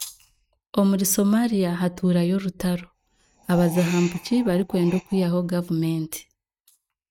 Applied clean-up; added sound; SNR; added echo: neural mask model RNNoise.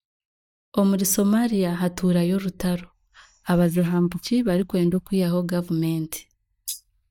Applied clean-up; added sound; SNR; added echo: neural mask model DeepFilterNet 3.